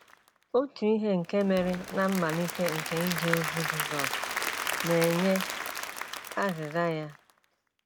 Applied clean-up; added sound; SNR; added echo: none; Applause / Crowd; 6 dB; none.